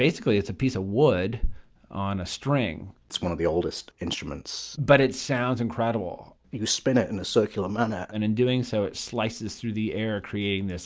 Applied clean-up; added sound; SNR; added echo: none; none; none; none.